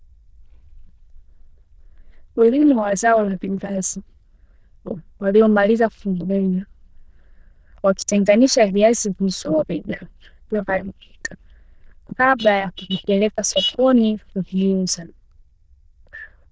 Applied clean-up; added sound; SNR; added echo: neural diffusion model UNIVERSE++.